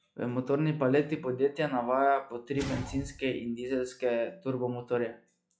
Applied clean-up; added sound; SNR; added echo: classical method log-MMSE.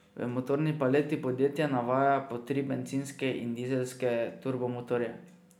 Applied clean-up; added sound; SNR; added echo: none; none; none; none.